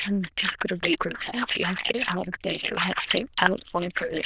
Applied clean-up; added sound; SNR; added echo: neural diffusion model UNIVERSE++.